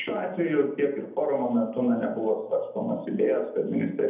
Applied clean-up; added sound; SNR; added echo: none; none; none; reverberation time 0.7 s.